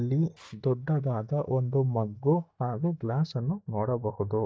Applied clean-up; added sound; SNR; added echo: neural mask model DeepFilterNet 3.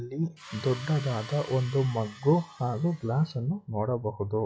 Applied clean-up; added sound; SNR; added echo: classical method log-MMSE.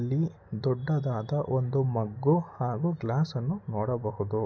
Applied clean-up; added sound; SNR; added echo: none; none; none; none.